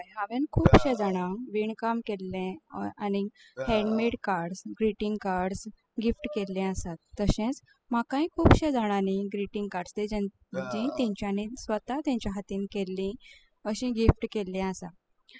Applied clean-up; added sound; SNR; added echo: classical method spectral subtraction.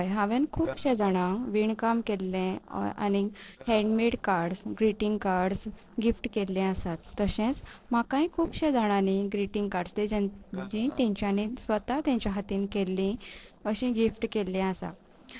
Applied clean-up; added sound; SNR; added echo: neural separator model SepFormer DNS4.